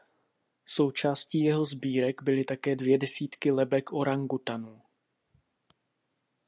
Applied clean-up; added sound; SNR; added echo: none; none; none; none.